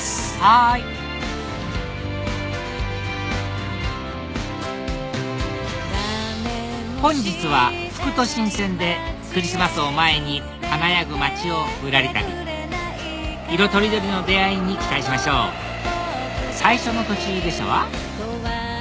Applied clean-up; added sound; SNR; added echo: none; none; none; none.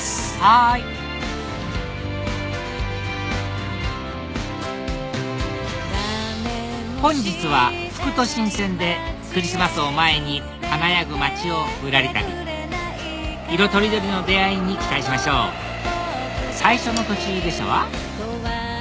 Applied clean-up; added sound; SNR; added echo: none; Cutlery, silverware; 14 dB; none.